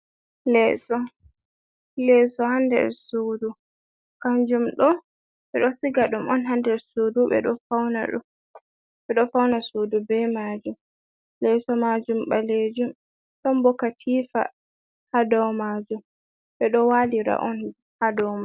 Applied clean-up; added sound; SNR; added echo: none; none; none; none.